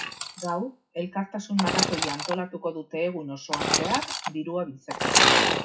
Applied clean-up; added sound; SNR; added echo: classical method WPE with log-MMSE.